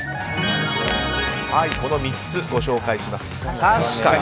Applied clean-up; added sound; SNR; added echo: none; Electric guitar + Tap / Glass; 12 dB; none.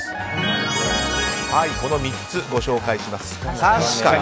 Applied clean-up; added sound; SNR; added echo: none; none; none; none.